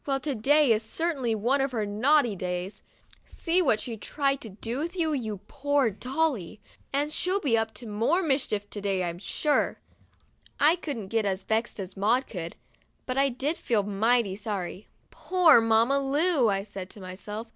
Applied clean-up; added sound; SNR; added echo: none; none; none; none.